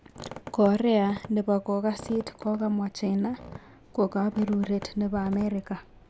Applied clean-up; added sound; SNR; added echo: none; Squeak; 18 dB; none.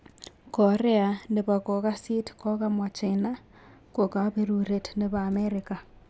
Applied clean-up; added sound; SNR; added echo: none; none; none; none.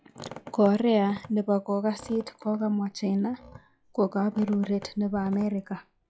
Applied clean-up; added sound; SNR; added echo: classical method log-MMSE.